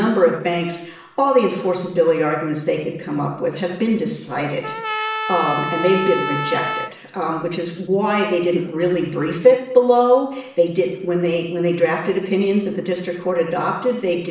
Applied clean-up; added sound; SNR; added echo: none; Trumpet; 7 dB; reverberation time 0.7 s.